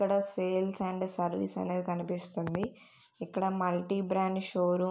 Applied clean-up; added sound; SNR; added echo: none; none; none; none.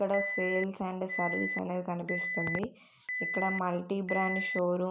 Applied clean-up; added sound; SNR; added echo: none; Alarm; 4 dB; none.